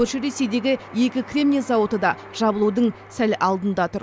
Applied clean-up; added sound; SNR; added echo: none; none; none; none.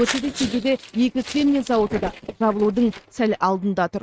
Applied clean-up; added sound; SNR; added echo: neural mask model RNNoise.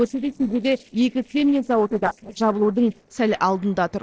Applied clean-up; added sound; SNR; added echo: neural separator model SepFormer DNS4.